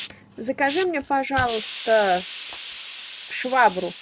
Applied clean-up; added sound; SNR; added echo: none; Hiss; 14 dB; none.